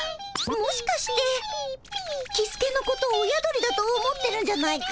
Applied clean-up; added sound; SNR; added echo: none; none; none; none.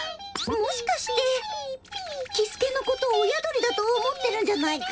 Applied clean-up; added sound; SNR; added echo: none; none; none; reverberation time 0.3 s.